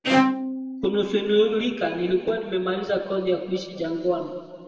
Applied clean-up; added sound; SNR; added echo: none; Bowed string instrument; 3 dB; reverberation time 2.3 s.